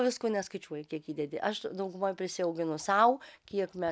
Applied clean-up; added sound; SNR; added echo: none; none; none; none.